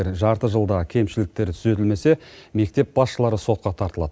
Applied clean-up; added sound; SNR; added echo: none; none; none; none.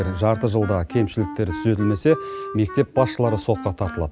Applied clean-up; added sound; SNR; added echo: none; Wind instrument, woodwind instrument; 13 dB; none.